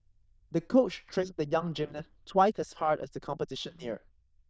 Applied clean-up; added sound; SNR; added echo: neural diffusion model UNIVERSE++.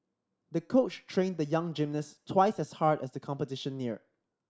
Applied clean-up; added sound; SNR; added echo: neural mask model Resemble Enhance denoiser.